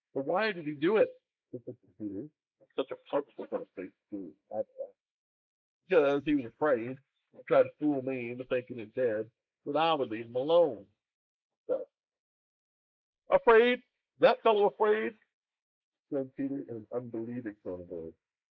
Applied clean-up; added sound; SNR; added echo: neural mask model Resemble Enhance denoiser.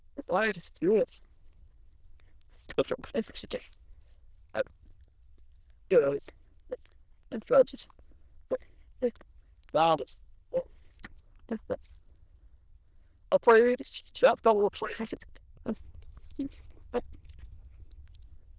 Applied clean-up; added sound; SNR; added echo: neural diffusion model UNIVERSE++.